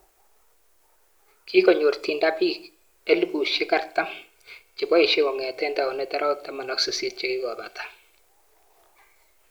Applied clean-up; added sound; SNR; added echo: none; none; none; none.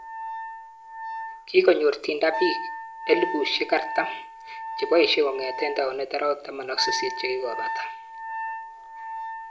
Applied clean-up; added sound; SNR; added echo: none; Wind instrument, woodwind instrument; 8 dB; none.